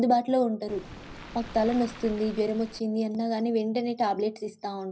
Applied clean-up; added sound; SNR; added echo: none; Waves, surf; 15 dB; reverberation time 0.4 s.